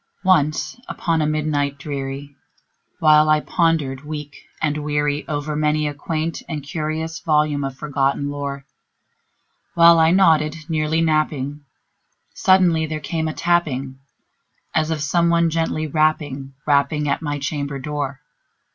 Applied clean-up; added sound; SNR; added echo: none; none; none; none.